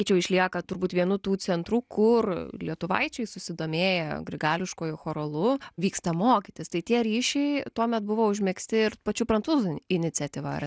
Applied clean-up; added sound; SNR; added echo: none; none; none; none.